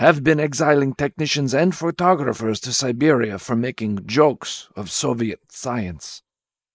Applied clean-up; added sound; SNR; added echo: neural mask model Resemble Enhance denoiser.